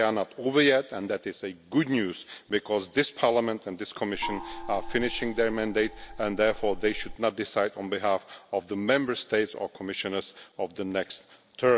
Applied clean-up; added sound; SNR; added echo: none; Gong; 9 dB; none.